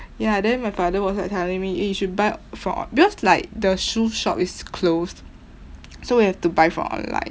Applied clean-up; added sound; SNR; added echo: none; none; none; none.